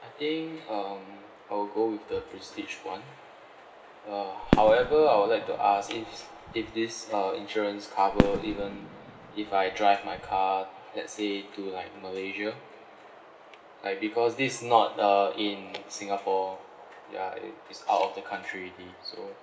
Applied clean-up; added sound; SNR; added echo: none; Fireworks; 3 dB; none.